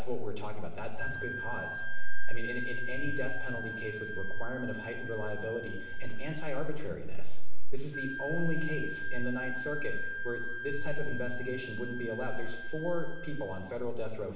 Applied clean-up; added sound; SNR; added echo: none; Wind instrument, woodwind instrument; 15 dB; reverberation time 0.9 s.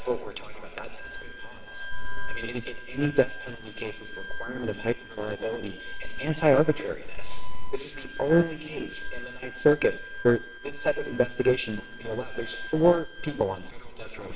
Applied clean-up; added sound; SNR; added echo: neural separator model SepFormer WHAMR!.